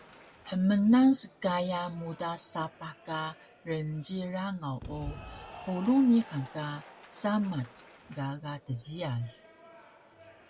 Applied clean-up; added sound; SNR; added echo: none; Applause / Cheering; 19 dB; none.